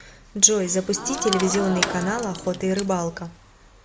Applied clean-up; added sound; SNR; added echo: none; Gasp + Rattle / Keys jangling; 7 dB; none.